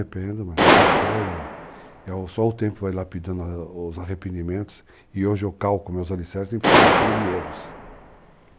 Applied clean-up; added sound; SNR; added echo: none; Gunshot, gunfire; -4 dB; none.